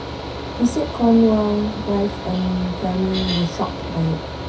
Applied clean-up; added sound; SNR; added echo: none; Mechanical fan; 8 dB; reverberation time 0.3 s.